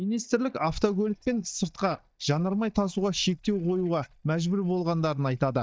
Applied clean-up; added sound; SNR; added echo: neural mask model DeepFilterNet 3.